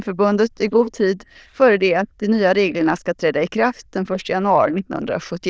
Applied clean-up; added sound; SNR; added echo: neural diffusion model UNIVERSE++.